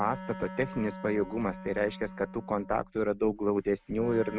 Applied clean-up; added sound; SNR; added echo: none; Wind instrument, woodwind instrument; 13 dB; none.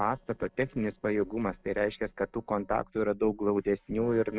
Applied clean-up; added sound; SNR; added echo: neural separator model SepFormer DNS4.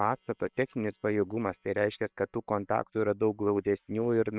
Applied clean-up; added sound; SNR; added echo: neural separator model SepFormer WHAM!.